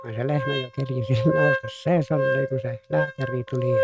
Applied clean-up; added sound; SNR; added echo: neural mask model RNNoise.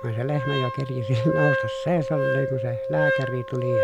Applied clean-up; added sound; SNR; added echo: none; Wind instrument, woodwind instrument; 0 dB; none.